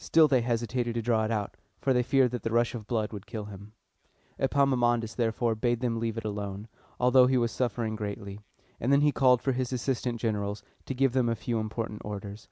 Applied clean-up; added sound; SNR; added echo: none; none; none; none.